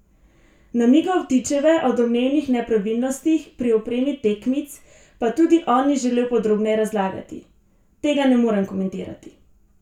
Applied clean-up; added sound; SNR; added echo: none; none; none; reverberation time 0.3 s.